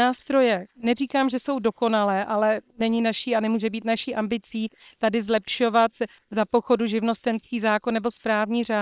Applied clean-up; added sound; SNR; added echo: neural separator model SepFormer WHAM!.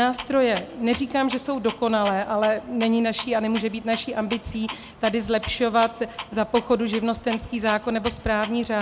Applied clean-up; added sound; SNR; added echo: none; Clock; 15 dB; none.